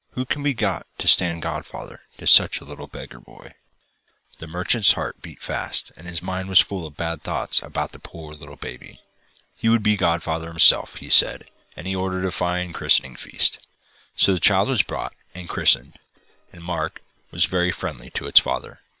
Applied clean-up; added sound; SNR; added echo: neural separator model SepFormer WHAM!.